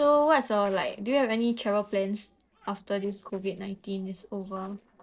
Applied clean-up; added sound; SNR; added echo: neural separator model SepFormer DNS4.